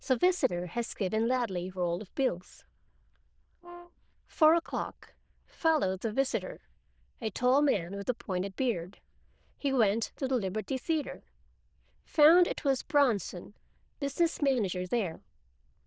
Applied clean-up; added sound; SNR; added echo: neural diffusion model UNIVERSE++.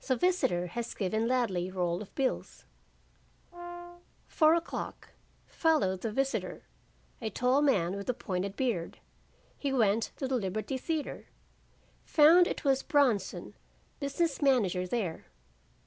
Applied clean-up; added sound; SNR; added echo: none; Brass instrument; 12 dB; none.